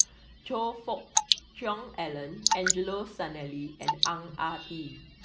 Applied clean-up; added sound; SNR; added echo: none; Drip / Water; -3 dB; none.